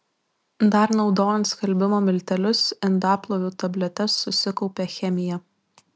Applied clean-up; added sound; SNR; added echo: none; none; none; none.